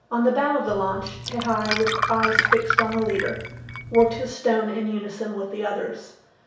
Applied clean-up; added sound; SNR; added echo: none; Glass; 2 dB; reverberation time 0.6 s.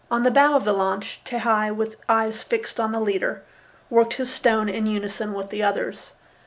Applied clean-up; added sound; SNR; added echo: none; none; none; none.